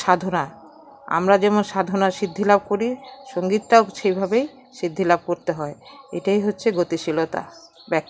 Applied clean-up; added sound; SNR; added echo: none; none; none; none.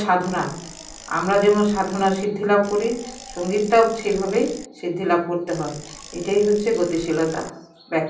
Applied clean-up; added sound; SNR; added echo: none; Bicycle; 18 dB; reverberation time 0.6 s.